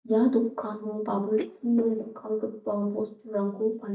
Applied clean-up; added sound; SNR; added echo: neural mask model DeepFilterNet 3.